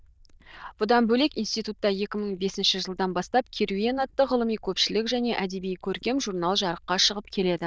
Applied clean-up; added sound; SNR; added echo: neural diffusion model UNIVERSE++.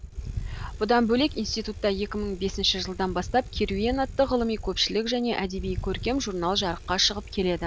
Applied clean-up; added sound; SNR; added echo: none; Bicycle; 10 dB; none.